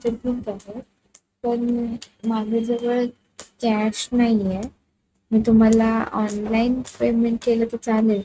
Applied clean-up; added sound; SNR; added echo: neural mask model RNNoise.